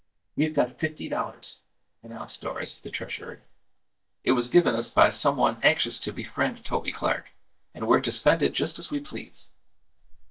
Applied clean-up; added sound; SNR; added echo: neural mask model DeepFilterNet 3.